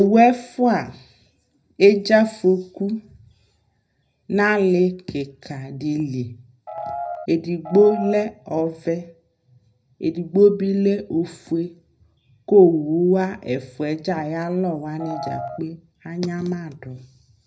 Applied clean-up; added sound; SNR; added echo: none; Piano; 8 dB; reverberation time 0.4 s.